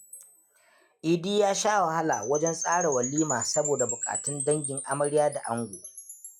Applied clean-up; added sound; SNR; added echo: classical method log-MMSE.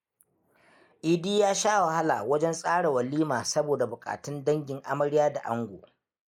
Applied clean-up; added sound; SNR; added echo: neural mask model Resemble Enhance denoiser.